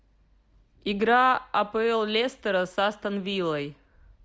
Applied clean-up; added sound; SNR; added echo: none; none; none; none.